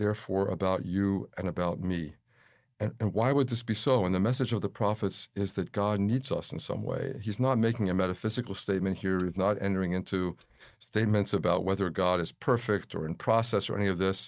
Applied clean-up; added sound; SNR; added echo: neural mask model DeepFilterNet 3.